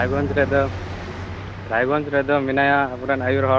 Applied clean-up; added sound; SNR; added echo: none; Car passing by; 9 dB; none.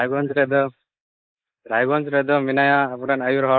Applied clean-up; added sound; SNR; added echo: neural mask model Resemble Enhance denoiser.